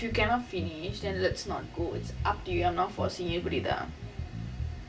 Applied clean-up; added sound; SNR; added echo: none; Bass guitar; 5 dB; reverberation time 0.2 s.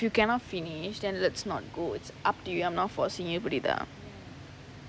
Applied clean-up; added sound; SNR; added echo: none; none; none; none.